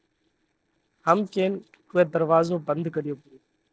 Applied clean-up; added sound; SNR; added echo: neural separator model SepFormer DNS4.